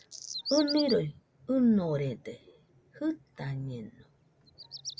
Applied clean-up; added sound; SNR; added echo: none; Bird vocalization, bird call, bird song; 12 dB; none.